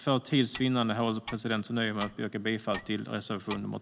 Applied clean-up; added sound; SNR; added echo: none; Clock; 17 dB; none.